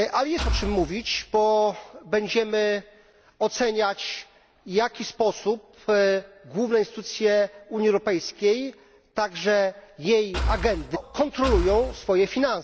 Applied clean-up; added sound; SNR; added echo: none; Engine / Car; 5 dB; none.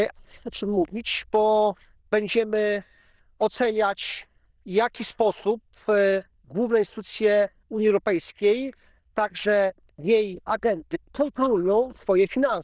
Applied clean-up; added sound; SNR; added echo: neural diffusion model UNIVERSE++.